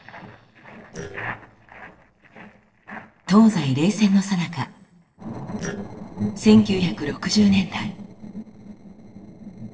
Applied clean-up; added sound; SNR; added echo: neural separator model SepFormer DNS4.